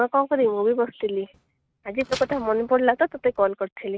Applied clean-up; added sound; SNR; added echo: neural mask model RNNoise.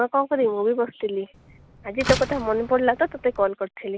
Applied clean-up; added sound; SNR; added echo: none; Slam; 10 dB; none.